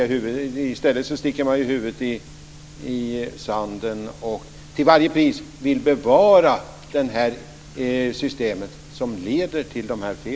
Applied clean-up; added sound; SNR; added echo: none; none; none; none.